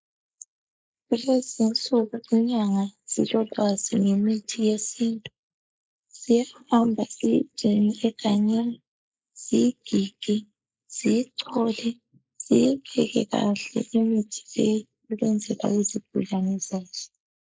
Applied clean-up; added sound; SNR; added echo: neural mask model Resemble Enhance denoiser.